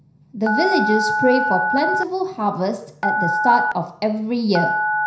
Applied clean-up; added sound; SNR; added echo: none; Telephone; 1 dB; reverberation time 0.5 s.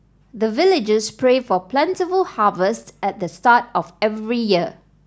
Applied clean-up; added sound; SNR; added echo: none; none; none; none.